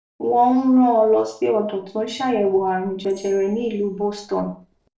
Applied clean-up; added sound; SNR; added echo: neural separator model SepFormer DNS4.